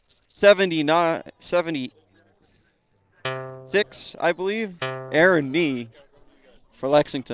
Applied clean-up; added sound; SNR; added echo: neural separator model SepFormer DNS4.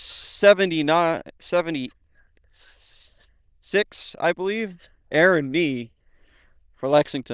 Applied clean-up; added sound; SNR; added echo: neural diffusion model UNIVERSE++.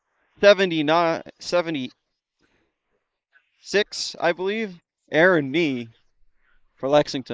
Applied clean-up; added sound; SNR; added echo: neural mask model Resemble Enhance denoiser.